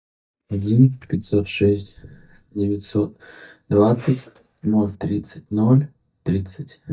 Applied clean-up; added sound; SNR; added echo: neural mask model DeepFilterNet 3.